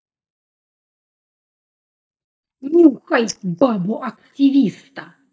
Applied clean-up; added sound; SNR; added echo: neural mask model DeepFilterNet 3.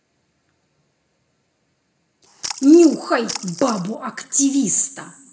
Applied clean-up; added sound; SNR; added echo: none; Splash, splatter; 12 dB; reverberation time 1.1 s.